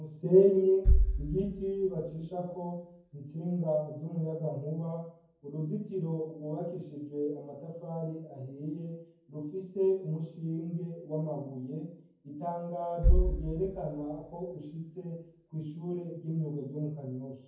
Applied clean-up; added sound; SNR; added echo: none; Bass drum; 2 dB; reverberation time 0.9 s.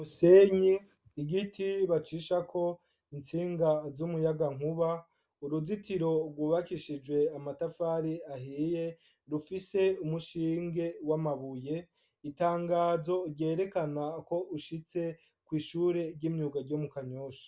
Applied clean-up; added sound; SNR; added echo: none; none; none; none.